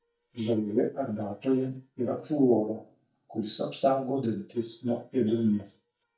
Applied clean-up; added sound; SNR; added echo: neural mask model DeepFilterNet 3.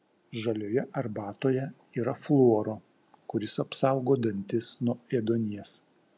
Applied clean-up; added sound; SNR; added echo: none; none; none; none.